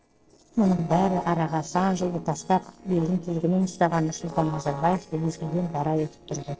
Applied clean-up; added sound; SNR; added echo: neural separator model SepFormer DNS4.